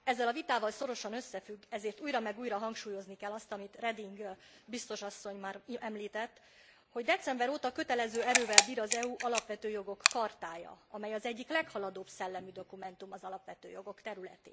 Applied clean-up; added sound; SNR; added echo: none; Camera; -4 dB; none.